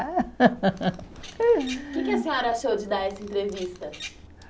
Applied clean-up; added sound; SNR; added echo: none; Bird vocalization, bird call, bird song; 18 dB; none.